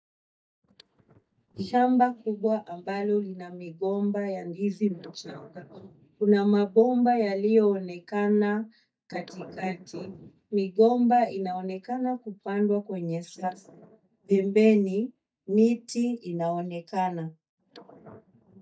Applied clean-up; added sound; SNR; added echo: neural mask model DeepFilterNet 3.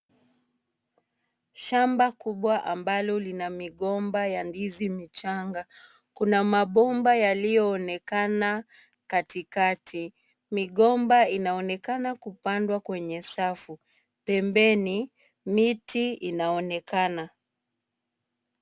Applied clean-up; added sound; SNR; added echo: none; none; none; none.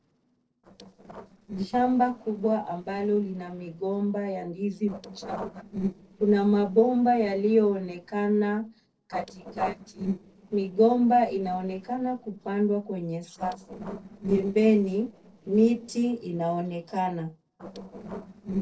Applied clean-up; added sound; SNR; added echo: neural separator model SepFormer DNS4.